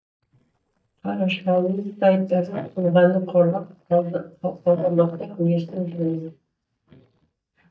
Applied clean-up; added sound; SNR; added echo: neural mask model DeepFilterNet 3.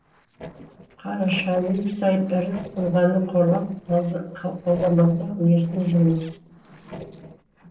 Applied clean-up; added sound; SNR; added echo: neural separator model SepFormer DNS4.